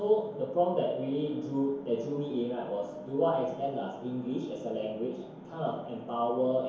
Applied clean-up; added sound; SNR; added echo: none; none; none; reverberation time 1.0 s.